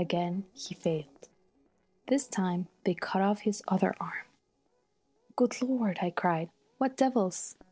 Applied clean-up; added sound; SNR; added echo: neural separator model SepFormer DNS4.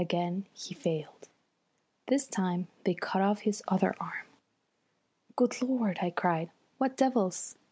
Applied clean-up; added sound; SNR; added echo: none; none; none; none.